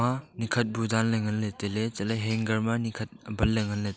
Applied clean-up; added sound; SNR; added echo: none; none; none; none.